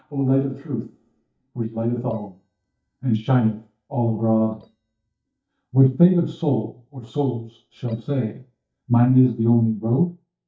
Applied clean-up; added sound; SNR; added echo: neural mask model DeepFilterNet 3.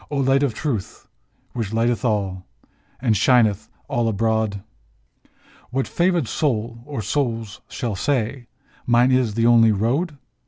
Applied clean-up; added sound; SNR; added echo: none; none; none; none.